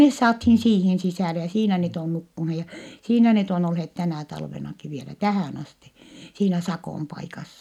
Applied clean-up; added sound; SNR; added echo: none; none; none; none.